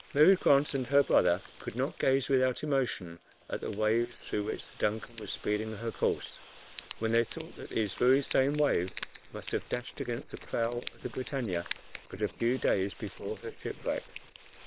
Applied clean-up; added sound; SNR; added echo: neural separator model SepFormer WHAM!.